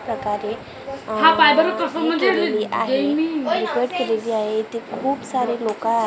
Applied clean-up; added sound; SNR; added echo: none; none; none; none.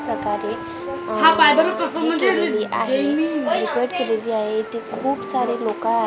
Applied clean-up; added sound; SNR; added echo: none; Wind instrument, woodwind instrument; 13 dB; none.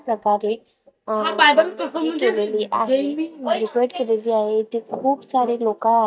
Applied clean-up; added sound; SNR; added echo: neural mask model DeepFilterNet 3.